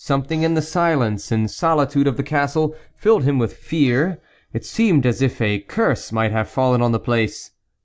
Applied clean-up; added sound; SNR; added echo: neural mask model Resemble Enhance denoiser.